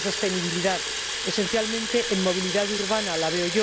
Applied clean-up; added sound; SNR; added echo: none; Fill (with liquid) / Water tap, faucet; 3 dB; none.